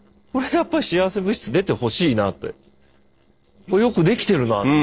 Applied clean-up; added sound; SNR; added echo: neural separator model SepFormer DNS4.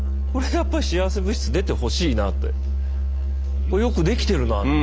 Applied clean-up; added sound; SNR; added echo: none; Musical instrument; -3 dB; none.